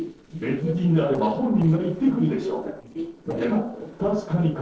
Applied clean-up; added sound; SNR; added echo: neural separator model SepFormer DNS4.